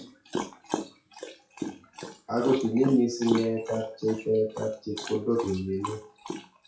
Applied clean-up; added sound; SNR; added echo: classical method WPE with log-MMSE.